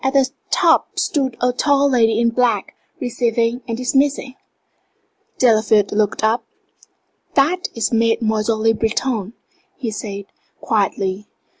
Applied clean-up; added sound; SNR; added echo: none; none; none; none.